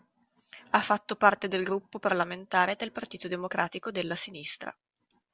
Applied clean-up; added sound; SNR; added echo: none; none; none; none.